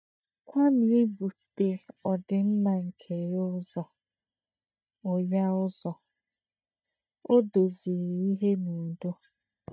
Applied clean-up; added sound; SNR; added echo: neural mask model DeepFilterNet 3.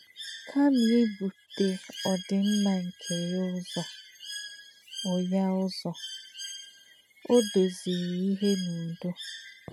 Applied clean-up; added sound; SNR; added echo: none; Bird; 13 dB; none.